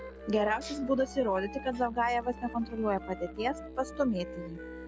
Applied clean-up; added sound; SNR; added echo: none; Musical instrument + Wind instrument, woodwind instrument; 12 dB; none.